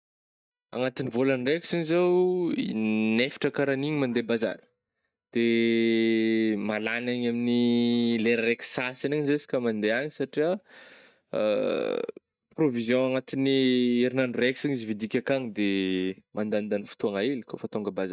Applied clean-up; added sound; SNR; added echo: neural mask model DeepFilterNet 3.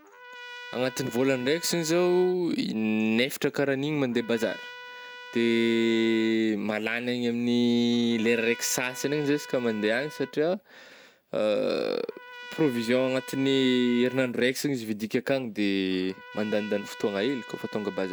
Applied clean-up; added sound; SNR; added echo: none; Trumpet; 18 dB; none.